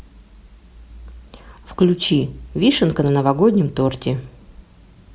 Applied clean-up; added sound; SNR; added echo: none; none; none; none.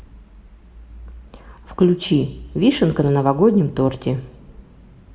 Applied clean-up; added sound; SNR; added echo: none; none; none; reverberation time 1.1 s.